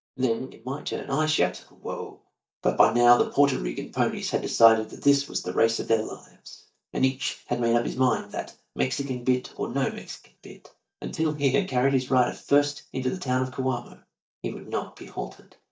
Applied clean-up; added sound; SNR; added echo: neural mask model DeepFilterNet 3.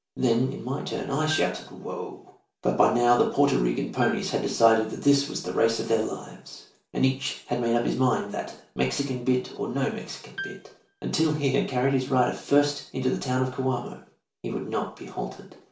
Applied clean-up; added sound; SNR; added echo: none; Piano; 17 dB; reverberation time 0.3 s.